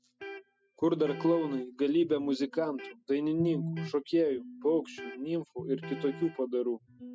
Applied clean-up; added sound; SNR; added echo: classical method spectral subtraction.